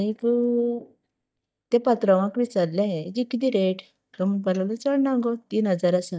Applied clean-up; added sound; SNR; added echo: neural mask model DeepFilterNet 3.